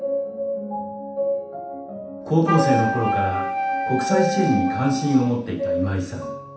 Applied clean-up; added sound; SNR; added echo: none; Wind instrument, woodwind instrument; 2 dB; reverberation time 0.7 s.